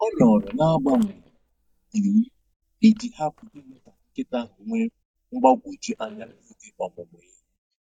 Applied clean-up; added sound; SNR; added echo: neural mask model DeepFilterNet 3.